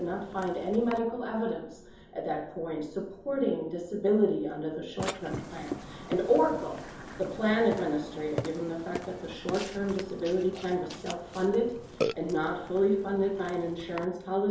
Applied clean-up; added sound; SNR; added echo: none; Burping, eructation; 11 dB; reverberation time 2.8 s.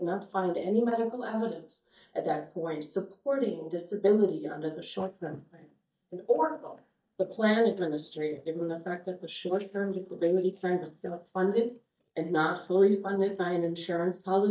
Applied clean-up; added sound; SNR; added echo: neural mask model DeepFilterNet 3.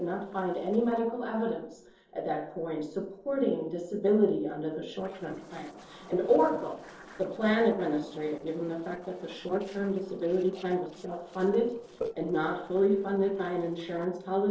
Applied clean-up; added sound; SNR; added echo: neural separator model SepFormer DNS4.